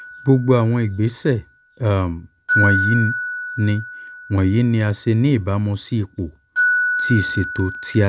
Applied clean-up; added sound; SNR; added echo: none; Glockenspiel; 6 dB; none.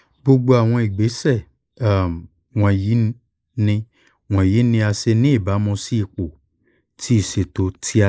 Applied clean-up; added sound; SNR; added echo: neural mask model Resemble Enhance denoiser.